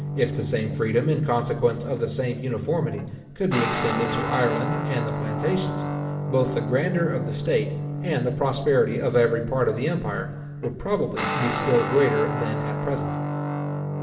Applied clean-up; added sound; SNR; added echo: none; Guitar; 4 dB; reverberation time 0.8 s.